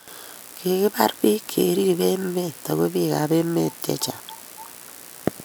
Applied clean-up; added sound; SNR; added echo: none; none; none; none.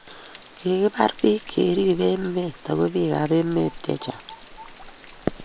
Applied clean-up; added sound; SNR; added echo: none; Stream / Trickle, dribble / Splash, splatter; 18 dB; none.